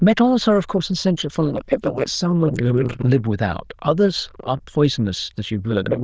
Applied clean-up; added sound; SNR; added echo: neural diffusion model UNIVERSE++.